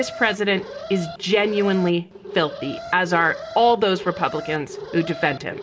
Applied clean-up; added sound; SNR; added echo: none; Alarm; 13 dB; reverberation time 0.3 s.